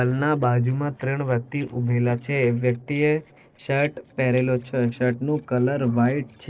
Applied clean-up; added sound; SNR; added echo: neural separator model SepFormer DNS4.